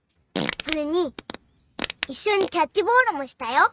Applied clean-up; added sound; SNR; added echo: neural mask model RNNoise.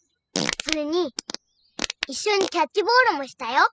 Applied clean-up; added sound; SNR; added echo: classical method spectral subtraction.